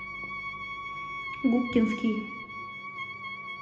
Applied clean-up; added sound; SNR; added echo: none; Wind instrument, woodwind instrument; 6 dB; reverberation time 0.9 s.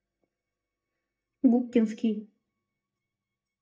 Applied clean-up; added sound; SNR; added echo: neural mask model DeepFilterNet 3.